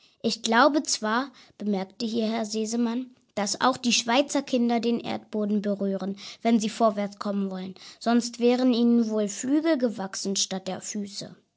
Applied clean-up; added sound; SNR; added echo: none; none; none; none.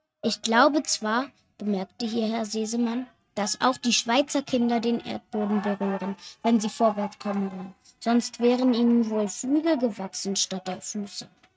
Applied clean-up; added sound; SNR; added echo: neural mask model RNNoise.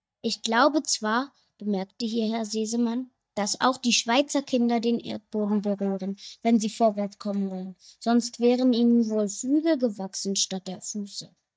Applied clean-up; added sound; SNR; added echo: neural mask model DeepFilterNet 3.